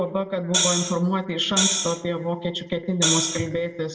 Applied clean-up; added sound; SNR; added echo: none; Hi-hat; -1 dB; reverberation time 0.8 s.